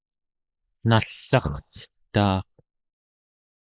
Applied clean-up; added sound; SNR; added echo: neural mask model Resemble Enhance denoiser.